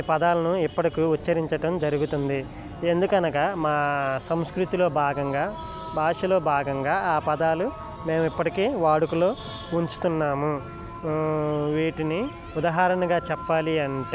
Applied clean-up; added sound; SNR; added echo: none; none; none; none.